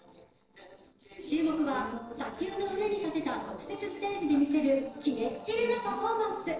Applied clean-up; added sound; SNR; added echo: neural separator model SepFormer DNS4.